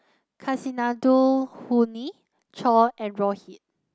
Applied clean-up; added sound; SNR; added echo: none; none; none; none.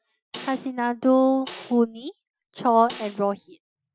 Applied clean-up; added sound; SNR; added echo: classical method Wiener filter.